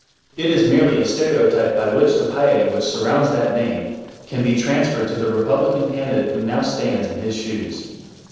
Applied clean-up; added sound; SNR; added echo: neural separator model SepFormer DNS4.